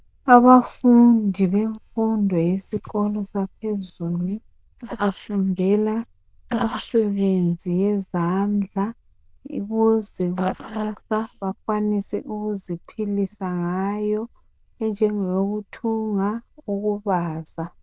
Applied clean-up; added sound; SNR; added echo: neural diffusion model UNIVERSE++.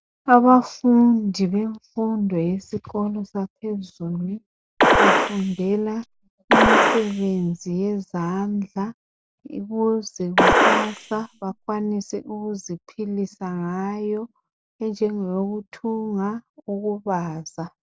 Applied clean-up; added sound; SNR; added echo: none; Gunshot, gunfire; -4 dB; none.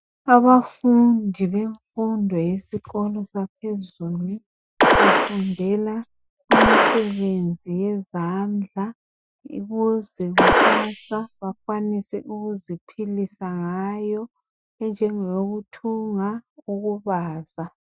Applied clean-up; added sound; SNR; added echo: classical method Wiener filter.